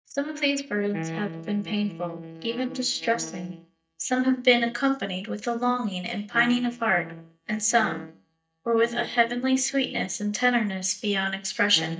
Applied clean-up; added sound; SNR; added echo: neural mask model DeepFilterNet 3.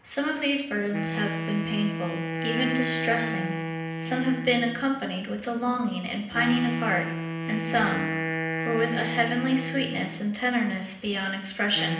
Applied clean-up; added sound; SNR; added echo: none; Wind instrument, woodwind instrument; 5 dB; reverberation time 0.8 s.